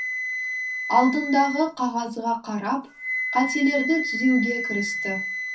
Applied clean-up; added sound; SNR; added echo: none; Wind instrument, woodwind instrument; 5 dB; reverberation time 0.3 s.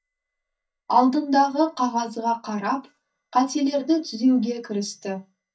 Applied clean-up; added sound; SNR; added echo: neural mask model DeepFilterNet 3.